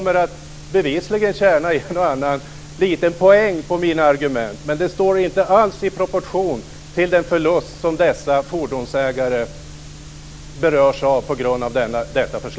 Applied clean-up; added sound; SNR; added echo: none; none; none; none.